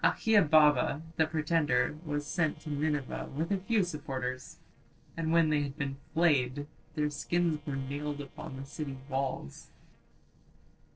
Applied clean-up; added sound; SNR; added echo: neural separator model SepFormer DNS4.